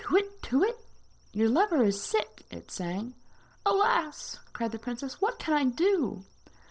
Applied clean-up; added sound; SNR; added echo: neural separator model SepFormer DNS4.